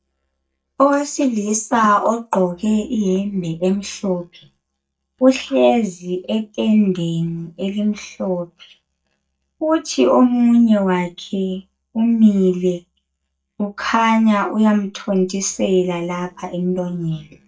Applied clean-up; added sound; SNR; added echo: neural mask model DeepFilterNet 3.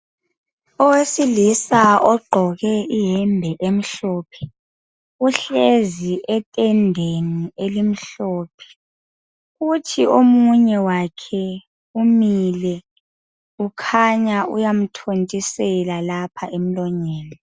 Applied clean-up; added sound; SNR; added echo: none; none; none; none.